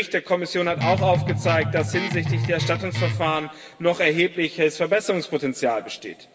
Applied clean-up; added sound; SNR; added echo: none; Guitar; 2 dB; reverberation time 2.8 s.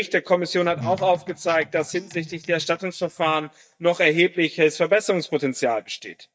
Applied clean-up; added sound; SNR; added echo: neural mask model DeepFilterNet 3.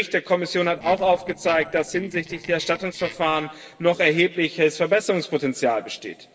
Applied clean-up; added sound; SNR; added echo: neural separator model SepFormer DNS4.